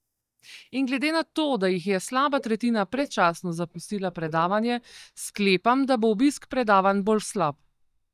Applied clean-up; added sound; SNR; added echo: neural mask model DeepFilterNet 3.